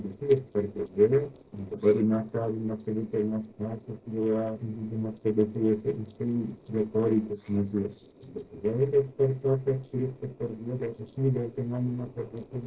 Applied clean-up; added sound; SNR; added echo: neural separator model SepFormer DNS4.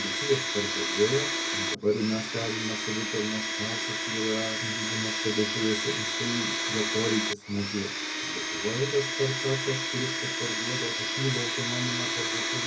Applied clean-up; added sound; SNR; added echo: none; Domestic sounds, home sounds; -1 dB; reverberation time 0.2 s.